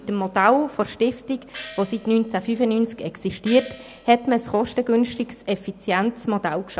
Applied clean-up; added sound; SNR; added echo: none; Gong; 19 dB; none.